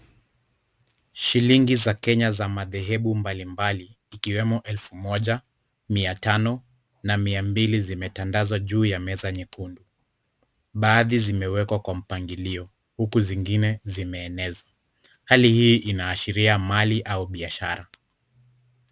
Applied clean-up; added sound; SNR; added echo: none; none; none; none.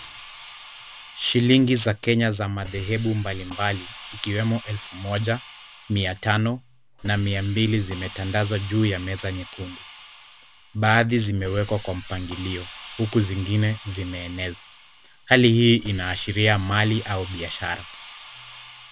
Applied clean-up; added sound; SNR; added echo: none; Hiss; 16 dB; none.